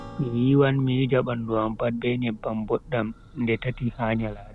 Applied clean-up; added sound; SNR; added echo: none; Acoustic guitar / Strum + Church bell; 18 dB; none.